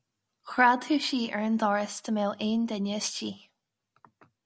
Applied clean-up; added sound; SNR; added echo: none; none; none; none.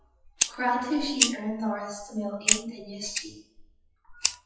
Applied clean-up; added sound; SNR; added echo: classical method WPE with log-MMSE.